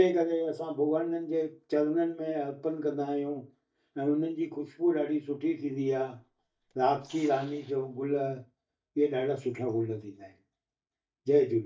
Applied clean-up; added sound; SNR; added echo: neural mask model DeepFilterNet 3.